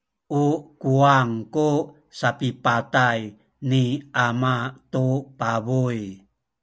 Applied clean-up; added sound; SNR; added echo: none; none; none; none.